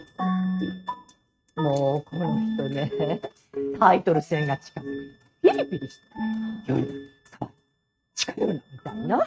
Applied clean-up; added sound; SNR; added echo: neural mask model RNNoise.